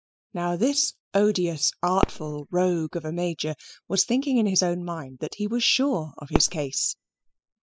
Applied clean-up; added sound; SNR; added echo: classical method spectral subtraction.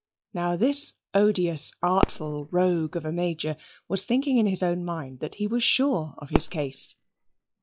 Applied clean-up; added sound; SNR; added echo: classical method log-MMSE.